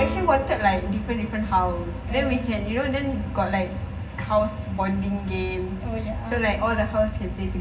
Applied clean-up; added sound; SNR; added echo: none; Guitar; 17 dB; reverberation time 0.4 s.